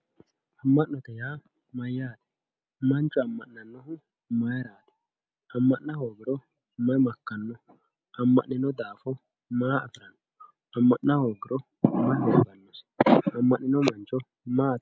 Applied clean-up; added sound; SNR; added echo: none; none; none; none.